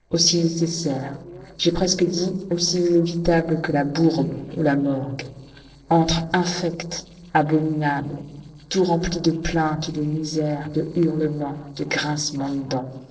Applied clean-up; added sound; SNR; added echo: neural separator model SepFormer DNS4.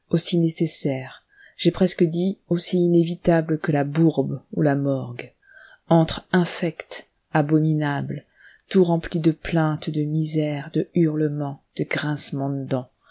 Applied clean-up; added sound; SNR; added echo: none; none; none; none.